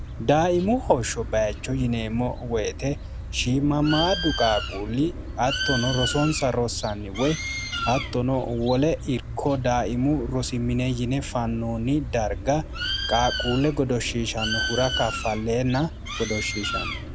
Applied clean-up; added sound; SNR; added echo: none; Bird; 6 dB; none.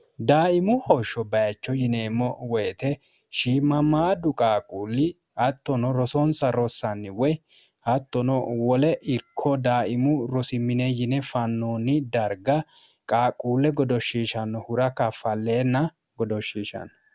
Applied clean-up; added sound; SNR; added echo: none; none; none; none.